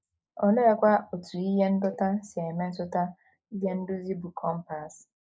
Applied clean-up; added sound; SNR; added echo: neural mask model Resemble Enhance denoiser.